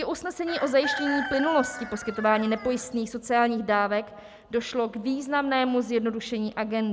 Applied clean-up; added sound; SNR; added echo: none; Chicken, rooster; 8 dB; none.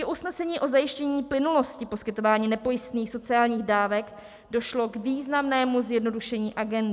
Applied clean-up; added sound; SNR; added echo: none; none; none; none.